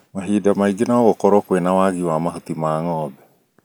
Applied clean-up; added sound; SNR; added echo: none; none; none; none.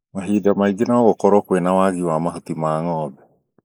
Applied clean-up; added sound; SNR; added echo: neural mask model Resemble Enhance denoiser.